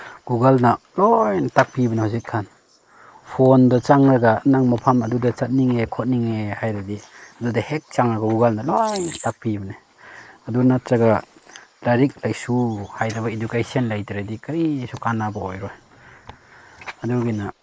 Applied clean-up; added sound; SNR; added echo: neural mask model Resemble Enhance denoiser.